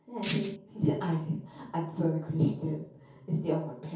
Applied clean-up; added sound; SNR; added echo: none; Rattle (instrument); -4 dB; reverberation time 0.6 s.